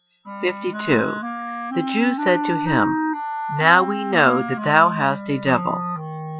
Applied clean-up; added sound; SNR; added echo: classical method Wiener filter.